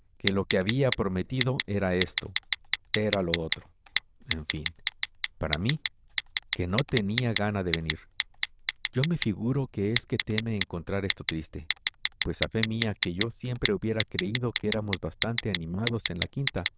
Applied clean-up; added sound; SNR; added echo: neural diffusion model UNIVERSE++.